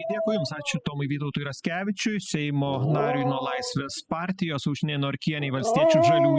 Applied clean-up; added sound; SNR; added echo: classical method spectral subtraction.